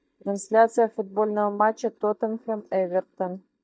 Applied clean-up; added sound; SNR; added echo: neural mask model DeepFilterNet 3.